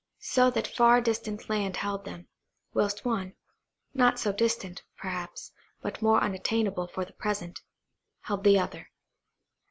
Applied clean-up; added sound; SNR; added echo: none; none; none; none.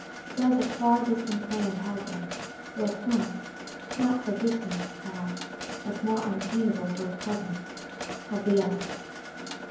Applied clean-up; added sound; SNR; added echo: none; Mechanisms; 9 dB; reverberation time 0.9 s.